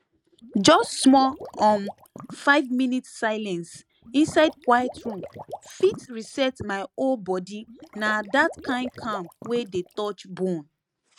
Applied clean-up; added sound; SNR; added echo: neural mask model RNNoise.